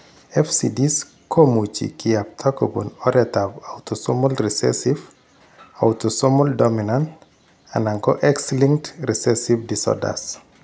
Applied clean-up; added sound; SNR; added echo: none; none; none; none.